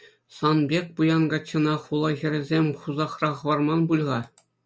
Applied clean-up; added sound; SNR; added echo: none; none; none; none.